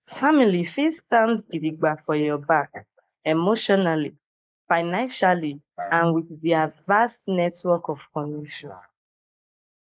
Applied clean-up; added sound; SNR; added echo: neural mask model Resemble Enhance denoiser.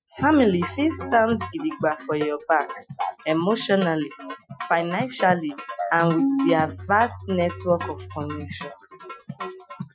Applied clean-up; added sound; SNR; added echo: classical method Wiener filter.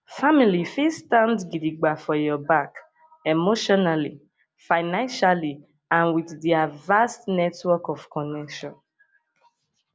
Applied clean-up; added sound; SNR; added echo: none; none; none; none.